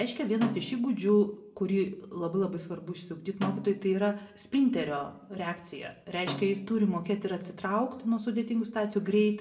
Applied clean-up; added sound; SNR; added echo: none; Snare drum; 15 dB; reverberation time 0.5 s.